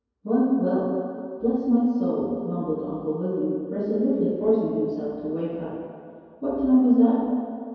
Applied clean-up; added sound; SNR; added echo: none; none; none; reverberation time 2.2 s.